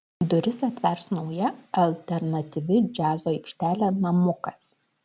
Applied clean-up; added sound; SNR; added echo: none; none; none; none.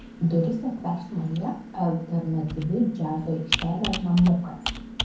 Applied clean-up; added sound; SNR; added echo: none; Computer keyboard; 9 dB; reverberation time 0.5 s.